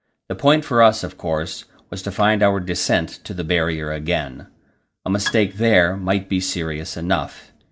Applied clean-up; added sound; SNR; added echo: neural mask model DeepFilterNet 3.